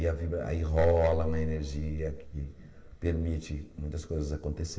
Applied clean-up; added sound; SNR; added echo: none; none; none; reverberation time 2.2 s.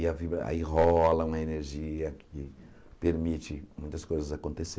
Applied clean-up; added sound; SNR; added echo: none; none; none; none.